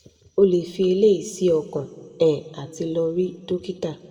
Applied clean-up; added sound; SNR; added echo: none; none; none; reverberation time 1.6 s.